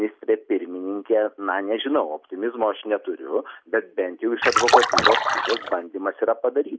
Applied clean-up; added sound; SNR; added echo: none; Splash, splatter; -4 dB; none.